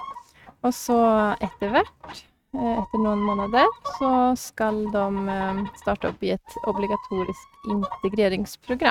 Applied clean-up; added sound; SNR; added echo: neural mask model RNNoise.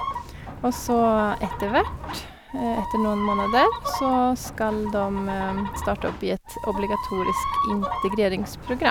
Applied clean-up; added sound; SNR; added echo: none; Chicken, rooster; 5 dB; none.